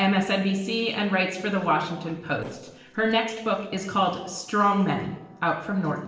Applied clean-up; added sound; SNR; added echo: neural separator model SepFormer DNS4.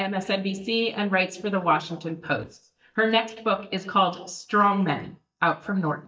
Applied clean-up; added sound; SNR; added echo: neural mask model DeepFilterNet 3.